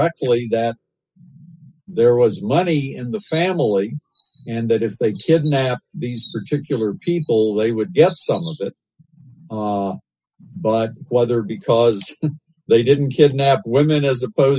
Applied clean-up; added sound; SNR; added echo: classical method spectral subtraction.